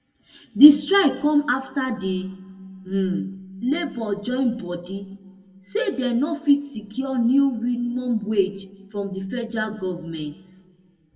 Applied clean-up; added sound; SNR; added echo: none; none; none; reverberation time 1.0 s.